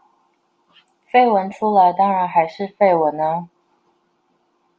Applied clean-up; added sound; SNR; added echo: none; none; none; none.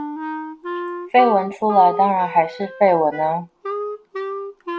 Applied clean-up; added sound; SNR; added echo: none; Wind instrument, woodwind instrument; 9 dB; none.